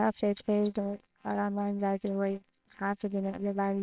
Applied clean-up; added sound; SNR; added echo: neural separator model SepFormer WHAMR!.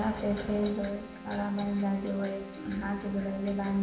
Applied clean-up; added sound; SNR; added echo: none; Keyboard (musical); 15 dB; reverberation time 1.2 s.